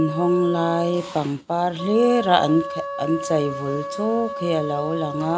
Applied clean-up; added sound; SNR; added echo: none; Wind instrument, woodwind instrument; 9 dB; none.